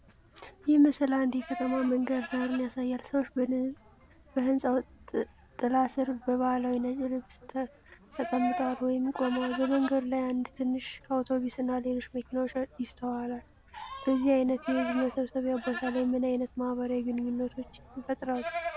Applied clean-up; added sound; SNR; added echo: none; Livestock, farm animals, working animals; 14 dB; none.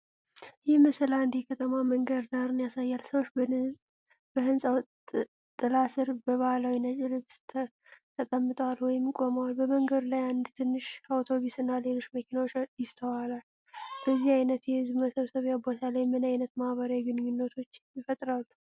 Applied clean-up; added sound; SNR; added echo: none; none; none; none.